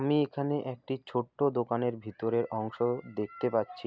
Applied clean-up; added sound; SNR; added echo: none; none; none; none.